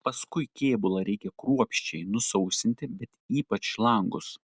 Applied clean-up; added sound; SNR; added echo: none; none; none; none.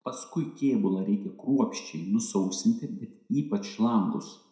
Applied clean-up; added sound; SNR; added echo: none; none; none; reverberation time 0.6 s.